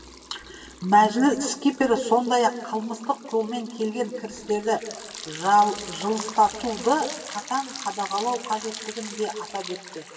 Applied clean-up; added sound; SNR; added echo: none; Liquid; 15 dB; reverberation time 1.4 s.